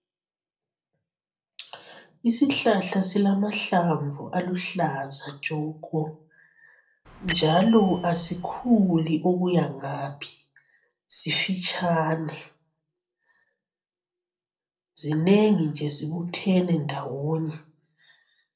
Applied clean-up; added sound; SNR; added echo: neural separator model SepFormer DNS4.